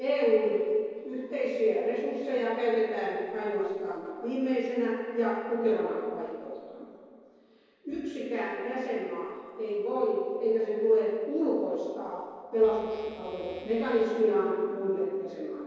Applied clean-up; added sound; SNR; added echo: neural separator model SepFormer DNS4.